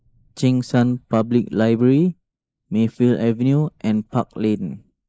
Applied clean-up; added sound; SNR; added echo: neural mask model Resemble Enhance denoiser.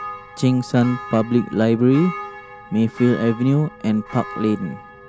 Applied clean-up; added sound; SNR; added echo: none; Church bell; 15 dB; none.